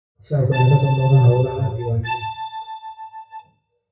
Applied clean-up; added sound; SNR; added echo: classical method WPE with log-MMSE.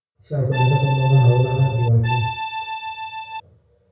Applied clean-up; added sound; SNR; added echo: none; Accordion; 6 dB; reverberation time 0.6 s.